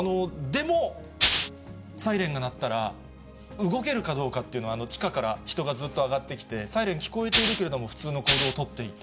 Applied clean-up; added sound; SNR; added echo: none; Rattle (instrument); -3 dB; none.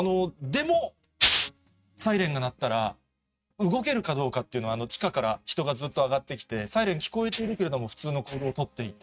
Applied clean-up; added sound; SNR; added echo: neural mask model RNNoise.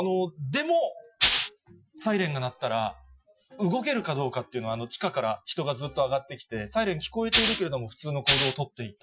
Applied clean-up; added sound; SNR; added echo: classical method Wiener filter.